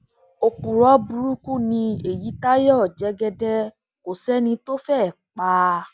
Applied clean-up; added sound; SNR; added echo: none; none; none; none.